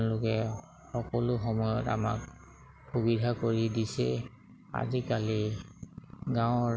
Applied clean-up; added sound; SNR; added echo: none; none; none; none.